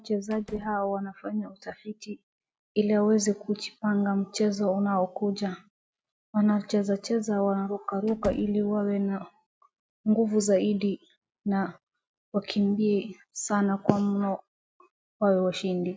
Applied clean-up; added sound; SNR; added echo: neural mask model RNNoise.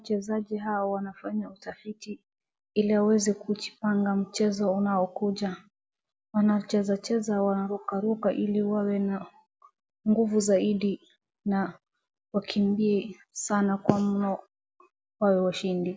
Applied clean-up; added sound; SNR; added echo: none; none; none; none.